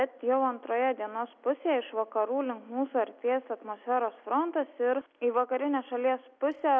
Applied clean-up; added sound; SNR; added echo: none; none; none; none.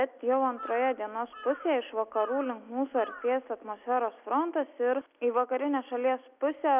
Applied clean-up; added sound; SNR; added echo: none; Bird vocalization, bird call, bird song / Crow; 17 dB; none.